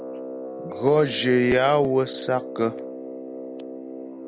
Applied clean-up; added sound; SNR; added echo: none; Brass instrument; 10 dB; none.